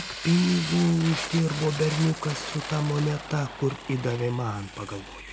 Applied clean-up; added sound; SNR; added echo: none; Fire; 10 dB; none.